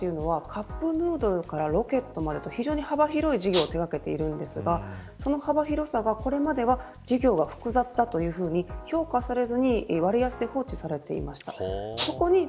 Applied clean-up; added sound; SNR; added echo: none; Rattle (instrument); 1 dB; none.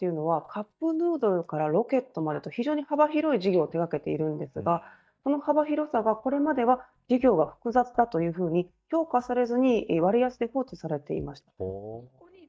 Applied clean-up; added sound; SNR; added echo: neural mask model DeepFilterNet 3.